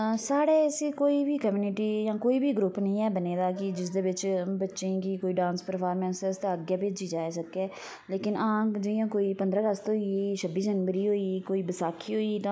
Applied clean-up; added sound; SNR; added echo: none; none; none; none.